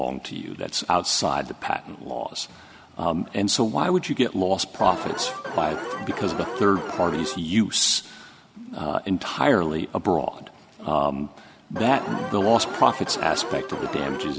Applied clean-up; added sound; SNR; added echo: none; Alarm; 7 dB; none.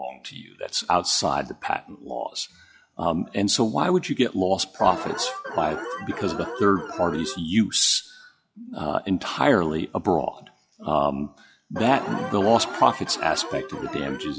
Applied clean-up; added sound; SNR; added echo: classical method log-MMSE.